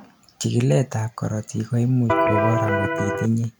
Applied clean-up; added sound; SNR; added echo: none; Electric guitar; -1 dB; none.